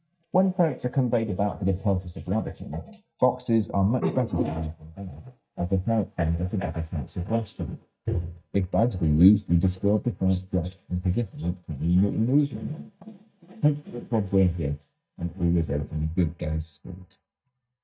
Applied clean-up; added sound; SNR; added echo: neural mask model DeepFilterNet 3.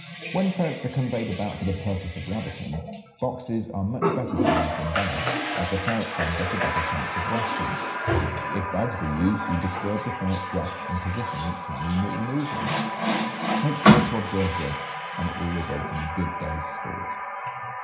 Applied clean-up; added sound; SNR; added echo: none; Water tap, faucet; -1 dB; reverberation time 0.9 s.